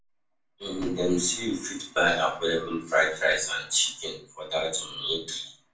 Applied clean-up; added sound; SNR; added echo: none; none; none; reverberation time 0.3 s.